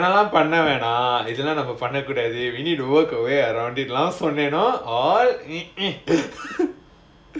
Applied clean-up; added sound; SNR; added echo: none; none; none; none.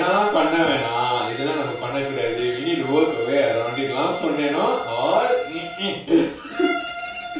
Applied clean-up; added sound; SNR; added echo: none; Bowed string instrument; 11 dB; reverberation time 0.4 s.